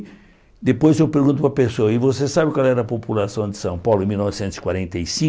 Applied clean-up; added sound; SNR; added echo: none; none; none; none.